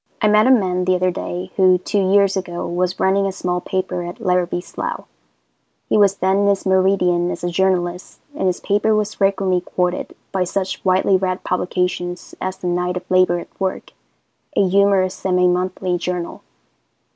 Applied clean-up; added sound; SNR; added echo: none; none; none; none.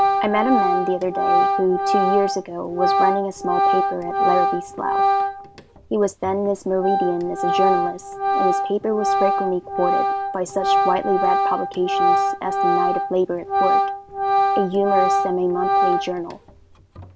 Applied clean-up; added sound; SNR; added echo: none; Organ; -3 dB; none.